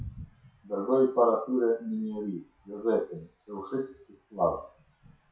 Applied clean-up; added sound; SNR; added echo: classical method WPE with log-MMSE.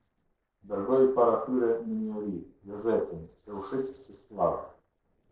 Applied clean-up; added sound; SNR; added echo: neural separator model SepFormer DNS4.